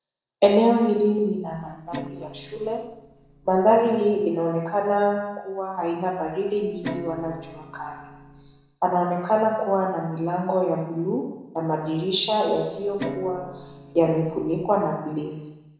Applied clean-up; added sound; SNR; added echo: neural separator model SepFormer DNS4.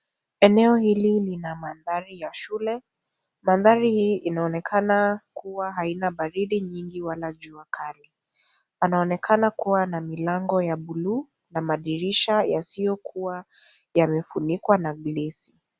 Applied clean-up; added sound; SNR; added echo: none; none; none; none.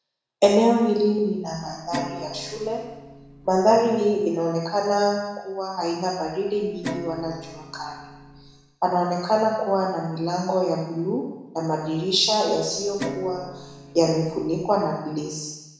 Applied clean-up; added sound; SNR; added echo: none; Guitar; 13 dB; reverberation time 1.0 s.